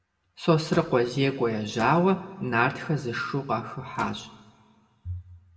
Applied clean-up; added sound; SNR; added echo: none; Slam / Microwave oven; 18 dB; reverberation time 1.3 s.